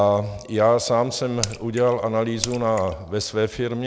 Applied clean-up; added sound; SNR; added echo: none; Raindrop / Splash, splatter; 12 dB; none.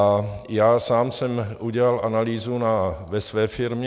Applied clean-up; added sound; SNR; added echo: none; none; none; none.